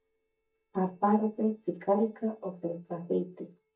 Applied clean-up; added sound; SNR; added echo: neural mask model DeepFilterNet 3.